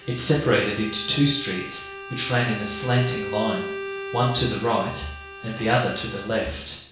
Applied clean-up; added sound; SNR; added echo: none; Bowed string instrument; 13 dB; reverberation time 0.6 s.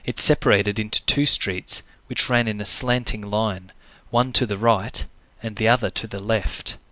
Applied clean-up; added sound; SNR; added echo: none; none; none; none.